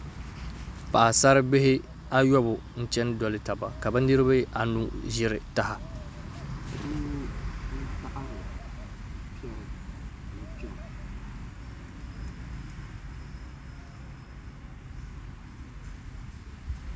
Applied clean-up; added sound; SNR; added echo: none; none; none; none.